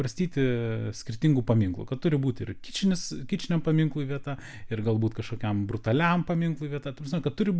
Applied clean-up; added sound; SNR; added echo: none; none; none; none.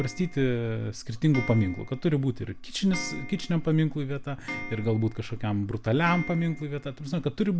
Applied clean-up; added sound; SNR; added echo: none; Clock; 15 dB; none.